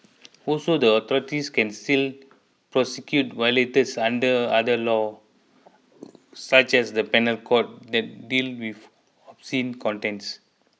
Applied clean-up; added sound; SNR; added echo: none; none; none; none.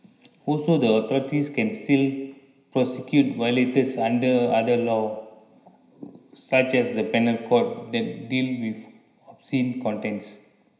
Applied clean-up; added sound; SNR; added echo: none; none; none; reverberation time 0.9 s.